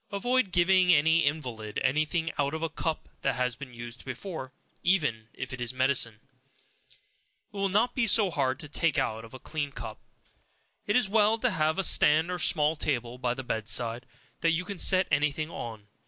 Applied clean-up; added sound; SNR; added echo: none; none; none; none.